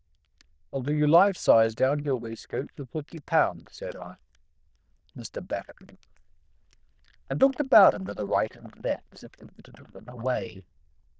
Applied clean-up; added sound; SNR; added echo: neural diffusion model UNIVERSE++.